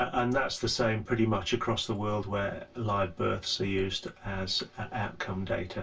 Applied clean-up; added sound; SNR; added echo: none; none; none; reverberation time 0.1 s.